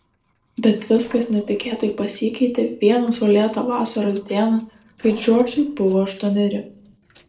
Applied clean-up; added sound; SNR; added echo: neural separator model SepFormer DNS4.